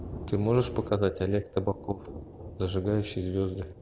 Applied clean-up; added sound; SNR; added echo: none; Thunder; 14 dB; none.